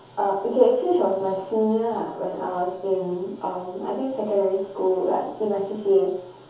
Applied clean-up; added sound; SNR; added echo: none; none; none; reverberation time 0.6 s.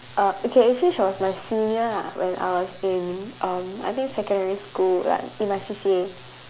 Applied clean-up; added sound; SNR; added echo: none; none; none; none.